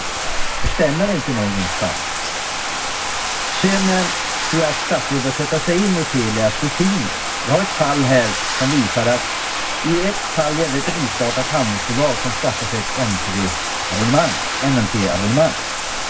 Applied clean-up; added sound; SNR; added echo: none; Bathtub (filling or washing); 2 dB; reverberation time 0.4 s.